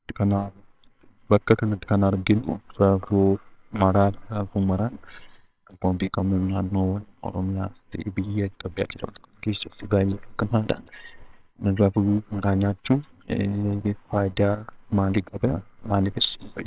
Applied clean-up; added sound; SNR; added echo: neural separator model SepFormer WHAMR!.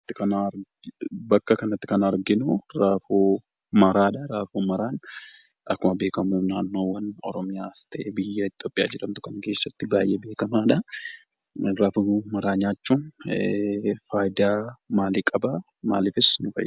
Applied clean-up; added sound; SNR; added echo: none; none; none; none.